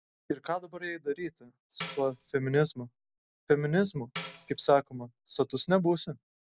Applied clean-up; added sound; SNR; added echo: none; Tambourine; -3 dB; none.